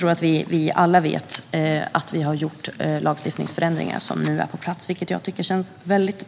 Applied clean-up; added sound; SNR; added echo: none; none; none; none.